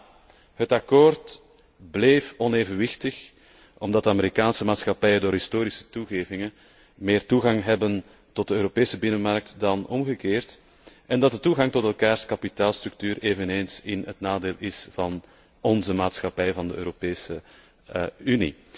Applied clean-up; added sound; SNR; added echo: none; none; none; none.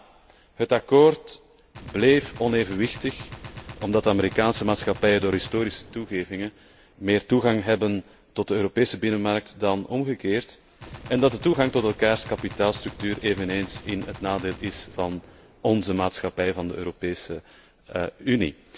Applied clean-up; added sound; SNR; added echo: none; Gunshot, gunfire; 18 dB; none.